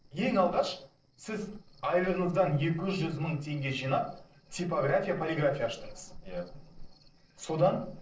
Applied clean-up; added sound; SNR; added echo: neural separator model SepFormer DNS4.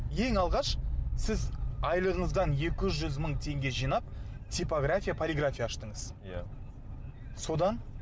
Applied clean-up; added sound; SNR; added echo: none; none; none; none.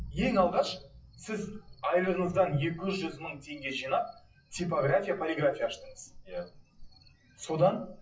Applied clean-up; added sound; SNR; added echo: classical method WPE with log-MMSE.